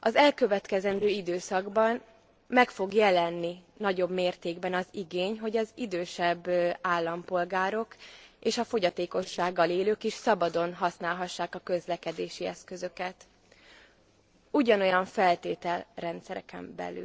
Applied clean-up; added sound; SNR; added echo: neural separator model SepFormer DNS4.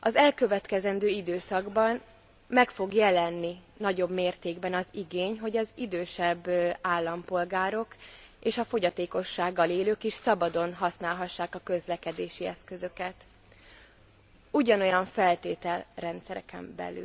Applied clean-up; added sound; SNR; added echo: none; none; none; none.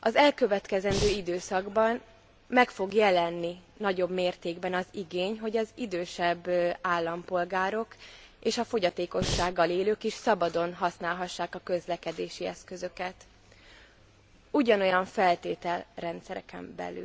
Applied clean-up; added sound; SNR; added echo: none; Breathing; 3 dB; none.